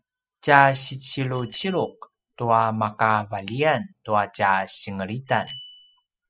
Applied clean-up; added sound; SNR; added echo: classical method spectral subtraction.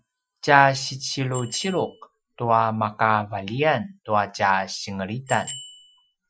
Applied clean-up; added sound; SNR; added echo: classical method Wiener filter.